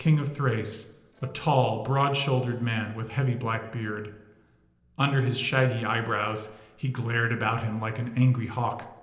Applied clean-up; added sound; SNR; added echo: neural separator model SepFormer DNS4.